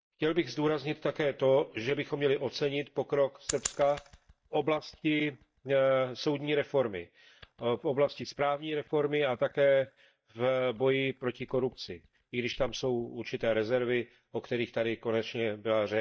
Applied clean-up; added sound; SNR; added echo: neural mask model DeepFilterNet 3.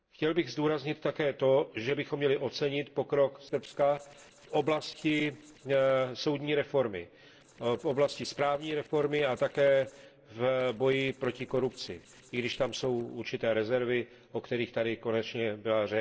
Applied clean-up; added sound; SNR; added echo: neural separator model SepFormer DNS4.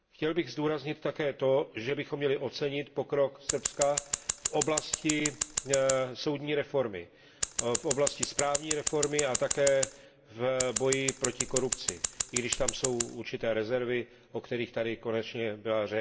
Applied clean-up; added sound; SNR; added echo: none; Scissors; 2 dB; reverberation time 0.8 s.